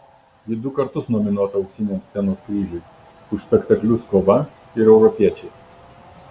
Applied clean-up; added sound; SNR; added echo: none; none; none; none.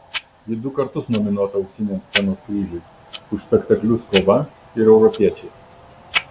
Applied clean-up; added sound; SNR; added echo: none; Tick-tock; 12 dB; none.